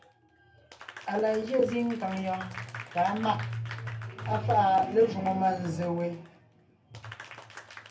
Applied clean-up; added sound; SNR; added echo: none; Applause; 16 dB; reverberation time 0.3 s.